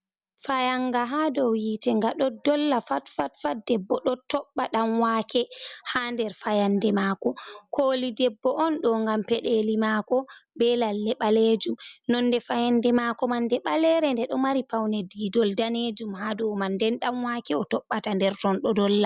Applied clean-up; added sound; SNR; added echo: none; none; none; none.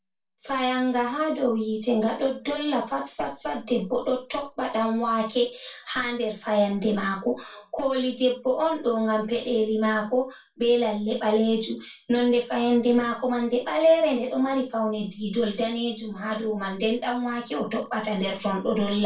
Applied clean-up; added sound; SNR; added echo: none; none; none; reverberation time 0.2 s.